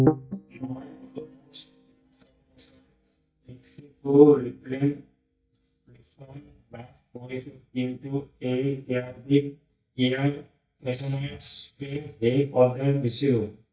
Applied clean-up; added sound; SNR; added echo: neural mask model DeepFilterNet 3.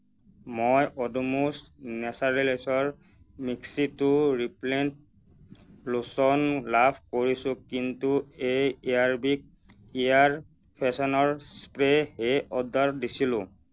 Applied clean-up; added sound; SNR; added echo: none; none; none; none.